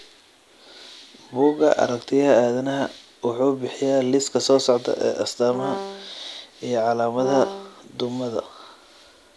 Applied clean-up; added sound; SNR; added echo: none; Brass instrument; 9 dB; none.